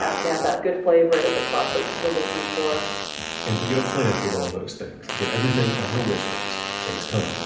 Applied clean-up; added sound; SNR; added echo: none; Fart; 5 dB; reverberation time 0.8 s.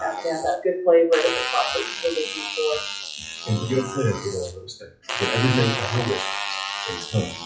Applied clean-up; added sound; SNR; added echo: classical method WPE with log-MMSE.